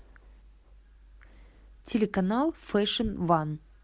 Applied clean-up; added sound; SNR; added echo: none; none; none; none.